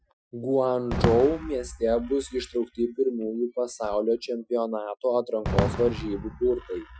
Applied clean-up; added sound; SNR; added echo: classical method Wiener filter.